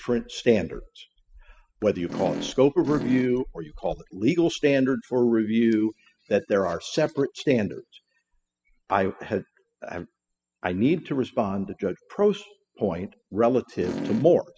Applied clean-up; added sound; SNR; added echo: classical method spectral subtraction.